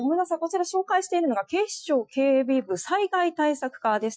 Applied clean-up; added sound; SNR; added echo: classical method Wiener filter.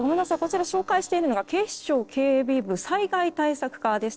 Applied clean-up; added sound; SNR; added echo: neural separator model SepFormer DNS4.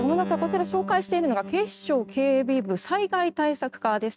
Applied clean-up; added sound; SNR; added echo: neural mask model RNNoise.